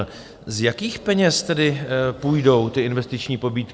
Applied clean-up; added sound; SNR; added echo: none; none; none; none.